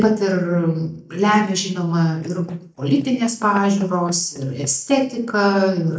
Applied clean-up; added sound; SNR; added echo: neural mask model DeepFilterNet 3.